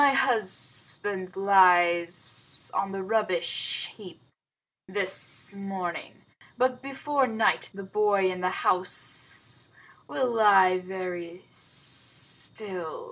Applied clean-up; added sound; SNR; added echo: none; none; none; none.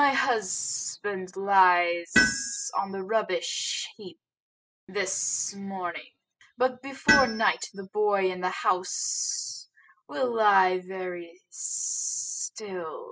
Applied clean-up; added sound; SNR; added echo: classical method spectral subtraction.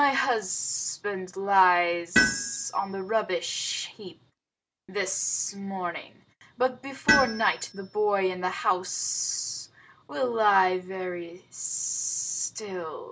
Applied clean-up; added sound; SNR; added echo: none; Tools; 4 dB; none.